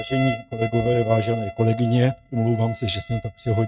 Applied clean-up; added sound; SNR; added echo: neural mask model RNNoise.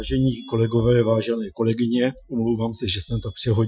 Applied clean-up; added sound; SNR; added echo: classical method Wiener filter.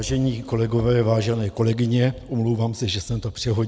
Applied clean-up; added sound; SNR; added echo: none; none; none; none.